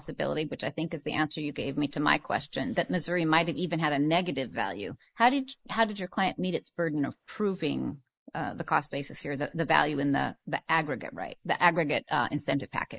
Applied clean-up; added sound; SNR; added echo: neural mask model Resemble Enhance denoiser.